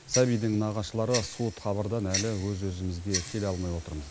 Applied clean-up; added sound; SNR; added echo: none; Tick-tock; 9 dB; none.